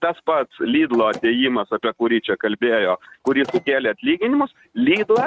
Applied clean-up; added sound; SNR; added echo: neural mask model RNNoise.